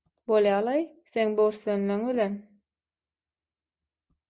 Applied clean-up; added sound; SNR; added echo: none; none; none; none.